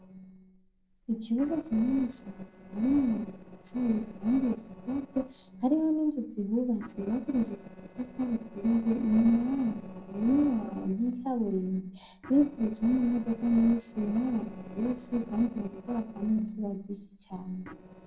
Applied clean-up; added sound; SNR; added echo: neural separator model SepFormer DNS4.